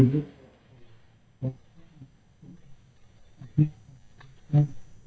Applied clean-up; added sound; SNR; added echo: neural mask model DeepFilterNet 3.